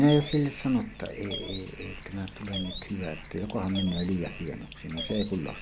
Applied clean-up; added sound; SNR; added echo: none; Bird; 7 dB; none.